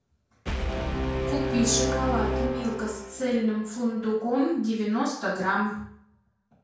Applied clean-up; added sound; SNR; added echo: none; Brass instrument; 4 dB; reverberation time 0.5 s.